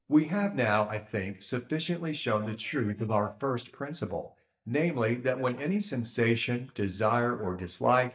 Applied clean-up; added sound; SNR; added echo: neural mask model DeepFilterNet 3.